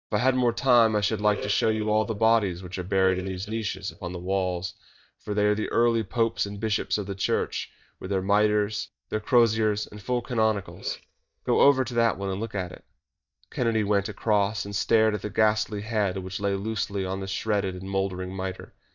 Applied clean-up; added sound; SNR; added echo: neural mask model DeepFilterNet 3.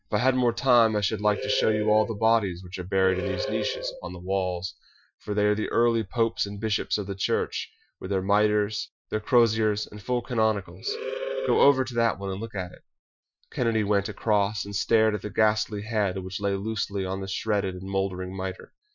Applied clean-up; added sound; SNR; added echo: classical method Wiener filter.